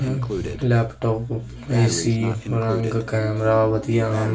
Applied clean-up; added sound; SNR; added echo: none; Breathing; 11 dB; reverberation time 0.2 s.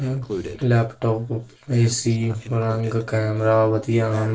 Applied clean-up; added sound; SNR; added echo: neural separator model SepFormer DNS4.